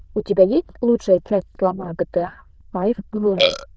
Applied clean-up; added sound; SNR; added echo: neural diffusion model UNIVERSE++.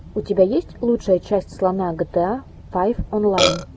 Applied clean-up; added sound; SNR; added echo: none; Burping, eructation; -2 dB; none.